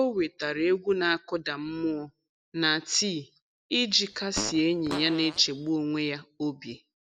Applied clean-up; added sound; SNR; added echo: none; Fart; 11 dB; none.